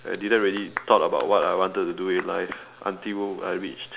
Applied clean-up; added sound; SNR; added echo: none; Clapping; 16 dB; none.